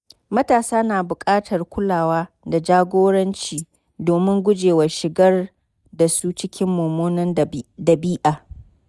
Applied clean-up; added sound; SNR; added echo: neural mask model DeepFilterNet 3.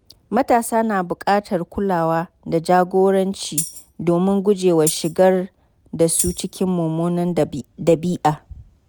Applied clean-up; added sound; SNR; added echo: none; Tambourine; 12 dB; none.